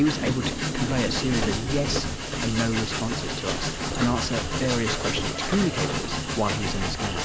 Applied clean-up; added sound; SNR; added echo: none; Train; 0 dB; none.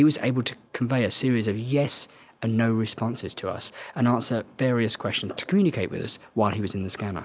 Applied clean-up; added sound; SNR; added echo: none; none; none; none.